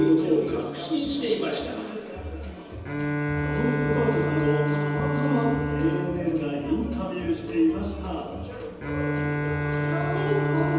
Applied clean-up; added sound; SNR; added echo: none; Bowed string instrument; 2 dB; reverberation time 1.1 s.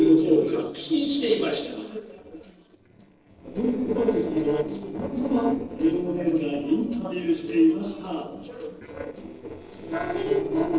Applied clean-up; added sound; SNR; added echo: neural separator model SepFormer DNS4.